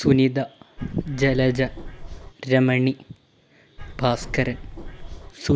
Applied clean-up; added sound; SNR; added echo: none; Bird; 11 dB; none.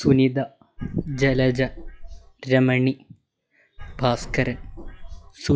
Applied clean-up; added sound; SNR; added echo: classical method log-MMSE.